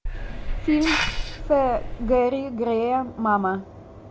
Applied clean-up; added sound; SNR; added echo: none; Hiss; 3 dB; none.